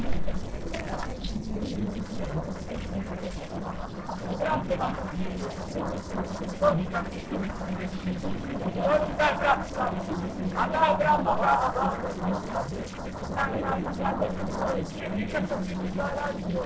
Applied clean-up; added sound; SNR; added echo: neural separator model SepFormer DNS4.